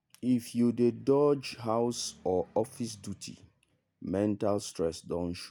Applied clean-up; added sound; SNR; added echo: none; none; none; none.